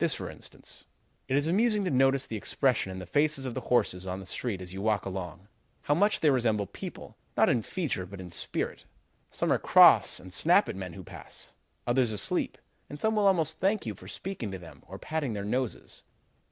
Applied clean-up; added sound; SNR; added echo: none; none; none; none.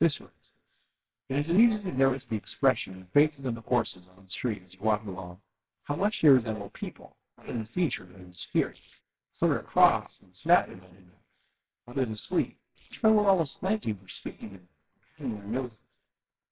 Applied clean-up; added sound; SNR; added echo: neural separator model SepFormer WHAMR!.